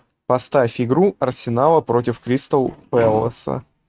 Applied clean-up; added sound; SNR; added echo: neural mask model RNNoise.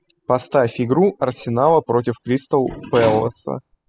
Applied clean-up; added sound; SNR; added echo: classical method spectral subtraction.